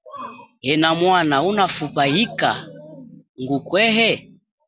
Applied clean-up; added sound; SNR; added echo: none; none; none; none.